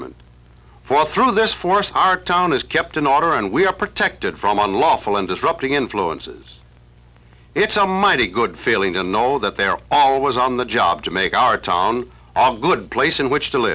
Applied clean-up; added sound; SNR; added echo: none; none; none; none.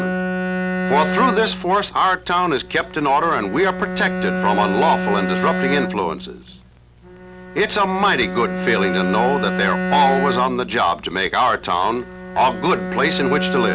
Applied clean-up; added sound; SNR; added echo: none; Bowed string instrument; 4 dB; none.